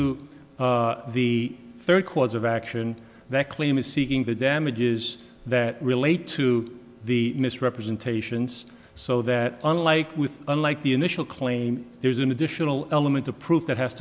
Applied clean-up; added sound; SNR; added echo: none; none; none; none.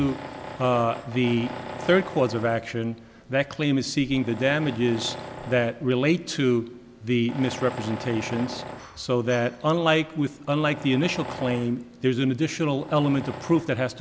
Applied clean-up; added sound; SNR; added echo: none; Tools; 14 dB; none.